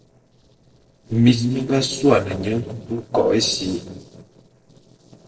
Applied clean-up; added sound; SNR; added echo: neural separator model SepFormer DNS4.